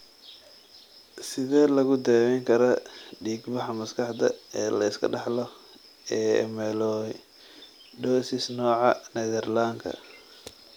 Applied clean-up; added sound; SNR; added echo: none; none; none; none.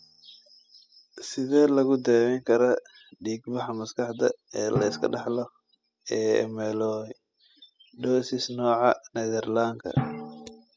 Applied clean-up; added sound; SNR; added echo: classical method spectral subtraction.